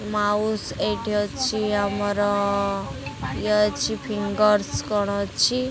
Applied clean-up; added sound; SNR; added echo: none; none; none; none.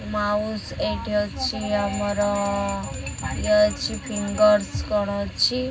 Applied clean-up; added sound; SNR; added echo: none; Bell; 19 dB; reverberation time 0.4 s.